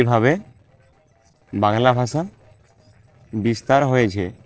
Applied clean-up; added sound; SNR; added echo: neural separator model SepFormer DNS4.